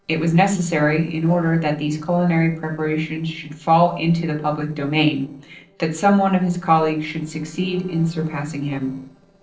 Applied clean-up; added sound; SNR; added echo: neural separator model SepFormer DNS4.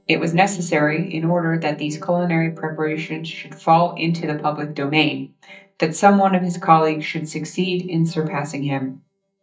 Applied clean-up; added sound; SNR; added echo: neural mask model DeepFilterNet 3.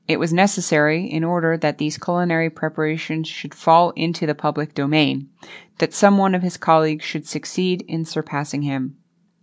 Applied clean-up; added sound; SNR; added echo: none; none; none; none.